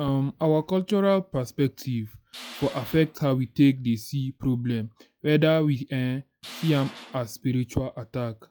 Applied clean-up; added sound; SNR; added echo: classical method log-MMSE.